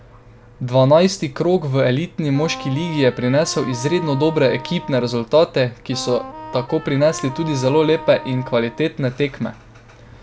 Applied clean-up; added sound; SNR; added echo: none; Wind instrument, woodwind instrument; 15 dB; none.